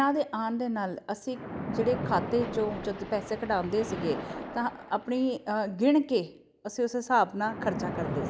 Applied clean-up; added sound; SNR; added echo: none; Splash, splatter; 9 dB; none.